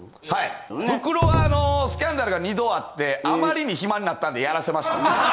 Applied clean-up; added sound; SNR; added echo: none; none; none; none.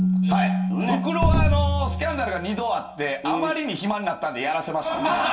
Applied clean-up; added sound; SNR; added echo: none; Keyboard (musical); 5 dB; reverberation time 0.2 s.